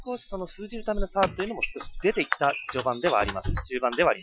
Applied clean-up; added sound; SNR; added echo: classical method Wiener filter.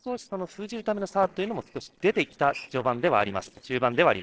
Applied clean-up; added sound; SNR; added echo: neural separator model SepFormer DNS4.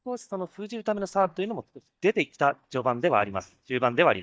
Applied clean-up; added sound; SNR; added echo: neural mask model DeepFilterNet 3.